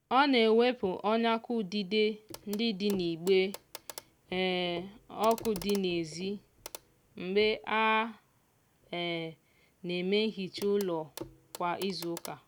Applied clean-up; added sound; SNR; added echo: none; Clock; 19 dB; none.